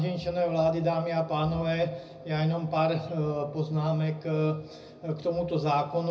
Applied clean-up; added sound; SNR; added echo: none; none; none; reverberation time 0.4 s.